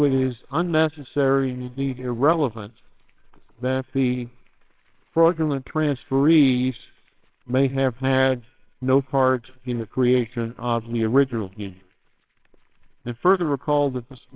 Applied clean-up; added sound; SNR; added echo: neural separator model SepFormer WHAMR!.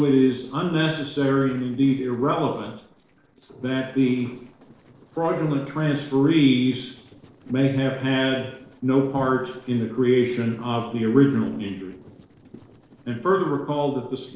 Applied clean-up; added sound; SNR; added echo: neural separator model SepFormer DNS4.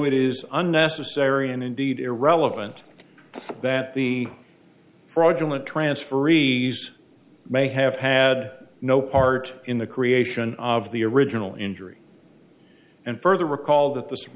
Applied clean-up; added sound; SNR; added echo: none; none; none; none.